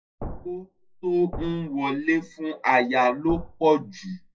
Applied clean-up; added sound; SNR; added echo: classical method WPE with log-MMSE.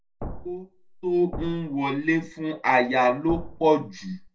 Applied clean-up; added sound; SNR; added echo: none; Thump, thud; 13 dB; reverberation time 0.2 s.